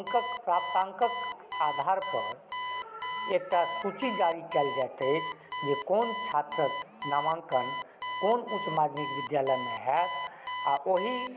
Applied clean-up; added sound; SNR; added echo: none; Alarm; 6 dB; none.